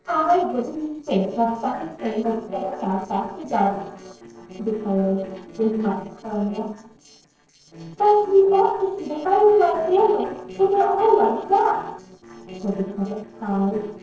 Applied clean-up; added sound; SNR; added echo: neural separator model SepFormer DNS4.